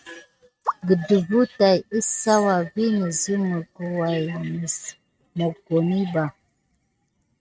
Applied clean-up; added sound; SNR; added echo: neural mask model RNNoise.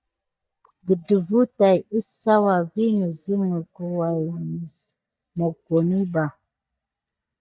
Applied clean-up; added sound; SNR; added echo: neural mask model DeepFilterNet 3.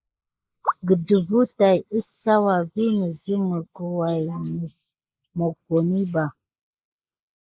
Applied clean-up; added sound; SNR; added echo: neural mask model Resemble Enhance denoiser.